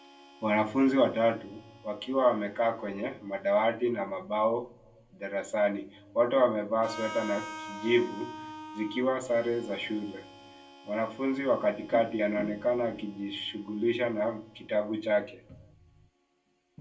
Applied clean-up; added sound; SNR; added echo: none; Harmonica; 18 dB; reverberation time 0.2 s.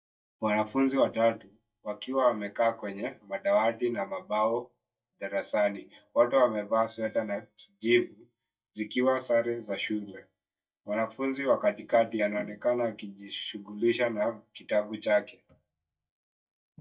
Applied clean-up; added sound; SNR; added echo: neural mask model DeepFilterNet 3.